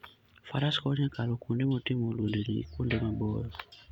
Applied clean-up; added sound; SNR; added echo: none; none; none; none.